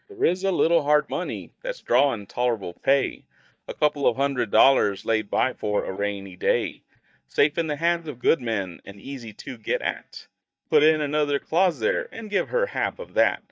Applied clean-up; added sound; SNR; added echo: neural mask model DeepFilterNet 3.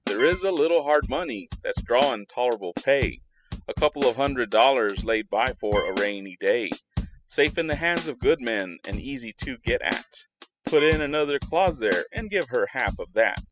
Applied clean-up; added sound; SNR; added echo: classical method spectral subtraction.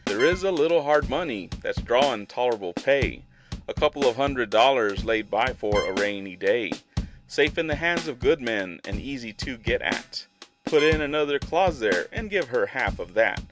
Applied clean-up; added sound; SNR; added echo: none; Drum kit + Trumpet; 10 dB; none.